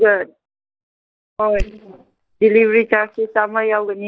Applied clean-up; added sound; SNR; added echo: neural mask model DeepFilterNet 3.